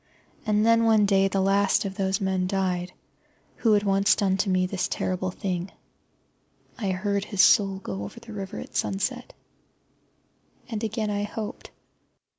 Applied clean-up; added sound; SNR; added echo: none; none; none; none.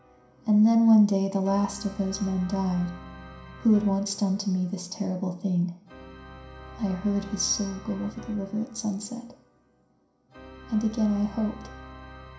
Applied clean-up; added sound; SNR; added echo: none; Organ; 19 dB; reverberation time 0.5 s.